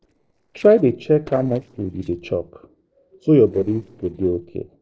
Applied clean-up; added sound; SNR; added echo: neural separator model SepFormer DNS4.